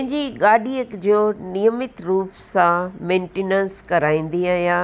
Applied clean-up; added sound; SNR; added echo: none; none; none; none.